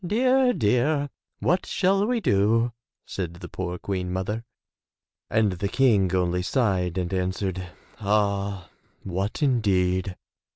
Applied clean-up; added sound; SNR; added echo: none; none; none; none.